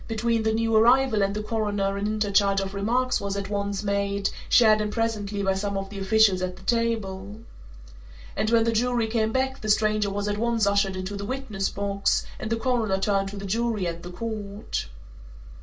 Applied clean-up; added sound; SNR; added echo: none; none; none; reverberation time 0.2 s.